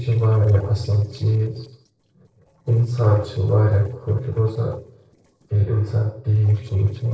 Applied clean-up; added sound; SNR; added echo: neural separator model SepFormer DNS4.